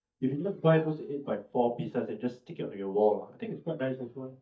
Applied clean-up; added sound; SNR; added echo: neural mask model DeepFilterNet 3.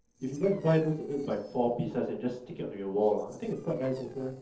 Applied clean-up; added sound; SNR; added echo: neural separator model SepFormer DNS4.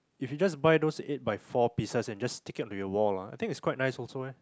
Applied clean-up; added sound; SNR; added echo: none; none; none; none.